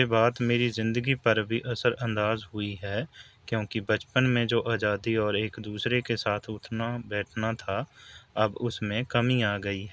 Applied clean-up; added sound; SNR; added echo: none; none; none; none.